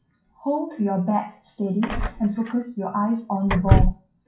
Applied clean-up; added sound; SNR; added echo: classical method WPE with log-MMSE.